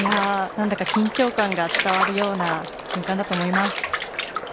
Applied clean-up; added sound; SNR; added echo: none; Bathtub (filling or washing) / Water; 3 dB; none.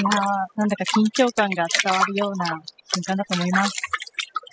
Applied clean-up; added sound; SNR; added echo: classical method spectral subtraction.